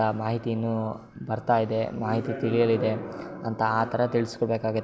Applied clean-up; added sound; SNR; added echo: none; none; none; none.